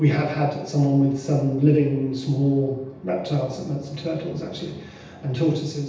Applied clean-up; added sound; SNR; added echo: none; none; none; reverberation time 0.9 s.